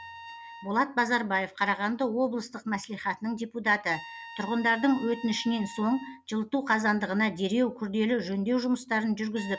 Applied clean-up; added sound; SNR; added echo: none; Trumpet; 20 dB; none.